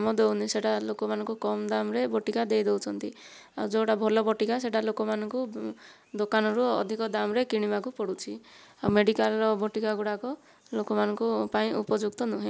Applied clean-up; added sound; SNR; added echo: none; none; none; none.